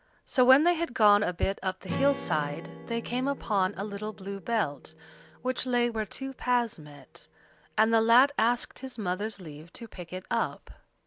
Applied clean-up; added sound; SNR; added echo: none; Strum; 16 dB; none.